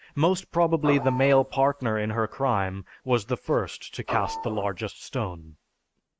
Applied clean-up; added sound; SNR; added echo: neural mask model RNNoise.